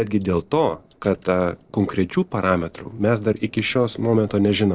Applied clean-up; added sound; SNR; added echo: neural separator model SepFormer DNS4.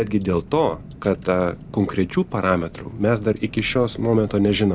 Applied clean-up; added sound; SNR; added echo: none; Car; 17 dB; none.